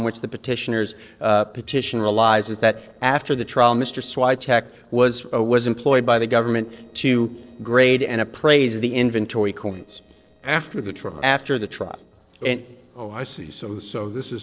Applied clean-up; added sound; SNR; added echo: neural separator model SepFormer DNS4.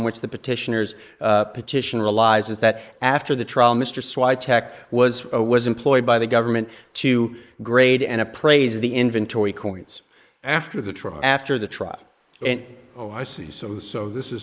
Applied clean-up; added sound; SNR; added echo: neural mask model Resemble Enhance denoiser.